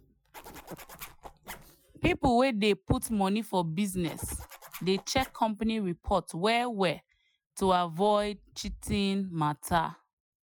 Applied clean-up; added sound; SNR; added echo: classical method Wiener filter.